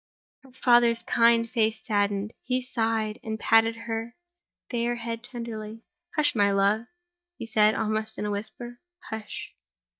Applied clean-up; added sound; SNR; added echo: neural mask model DeepFilterNet 3.